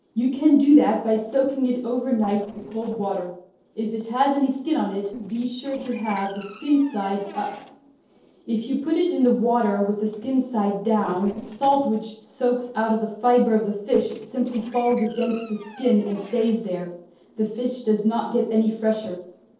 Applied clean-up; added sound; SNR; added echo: neural separator model SepFormer DNS4.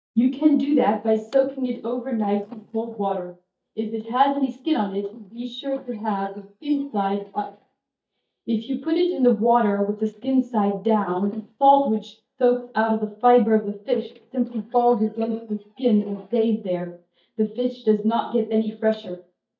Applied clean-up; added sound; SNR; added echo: neural mask model DeepFilterNet 3.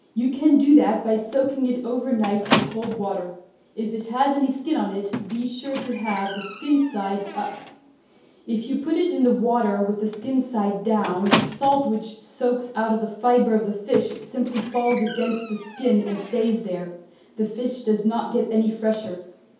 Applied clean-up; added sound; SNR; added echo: none; Squeak; 11 dB; reverberation time 0.7 s.